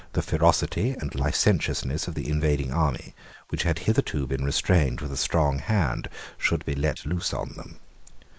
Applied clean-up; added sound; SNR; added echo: neural mask model Resemble Enhance denoiser.